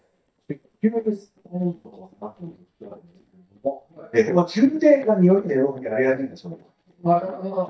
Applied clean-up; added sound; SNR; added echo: neural mask model DeepFilterNet 3.